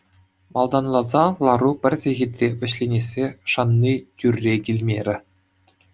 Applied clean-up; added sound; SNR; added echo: none; none; none; none.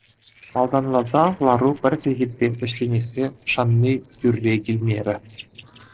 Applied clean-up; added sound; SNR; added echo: neural separator model SepFormer DNS4.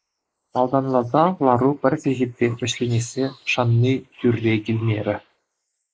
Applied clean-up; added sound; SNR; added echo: neural mask model Resemble Enhance denoiser.